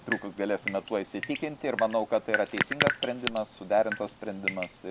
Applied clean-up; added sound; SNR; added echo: none; Drip; 3 dB; none.